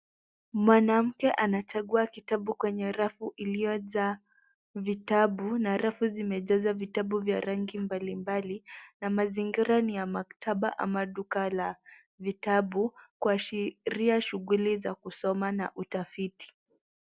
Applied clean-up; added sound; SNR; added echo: none; none; none; none.